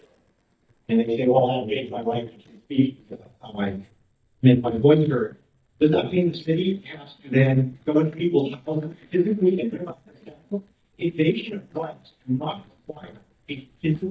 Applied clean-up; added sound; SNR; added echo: neural mask model DeepFilterNet 3.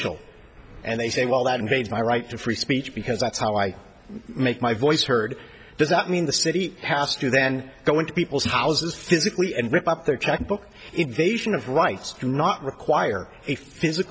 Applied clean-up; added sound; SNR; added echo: none; none; none; none.